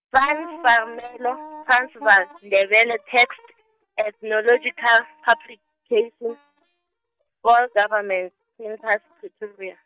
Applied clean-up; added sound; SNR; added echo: neural mask model DeepFilterNet 3.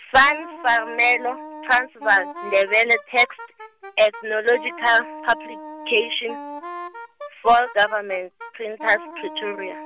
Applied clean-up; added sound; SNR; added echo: none; Wind instrument, woodwind instrument; 14 dB; none.